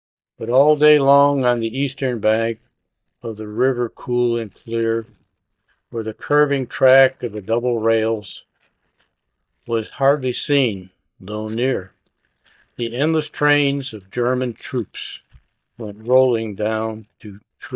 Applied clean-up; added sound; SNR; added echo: neural mask model DeepFilterNet 3.